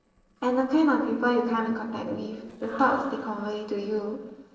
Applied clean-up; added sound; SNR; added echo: neural separator model SepFormer DNS4.